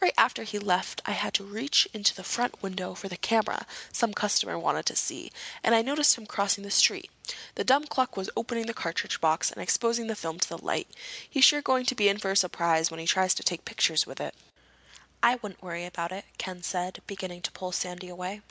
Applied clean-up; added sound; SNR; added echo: none; none; none; none.